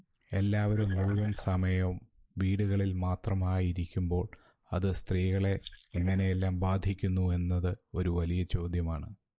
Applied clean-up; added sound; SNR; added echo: neural mask model Resemble Enhance denoiser.